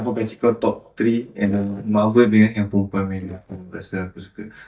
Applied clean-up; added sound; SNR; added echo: neural mask model DeepFilterNet 3.